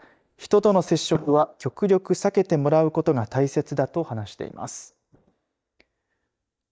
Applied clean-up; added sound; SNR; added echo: neural mask model DeepFilterNet 3.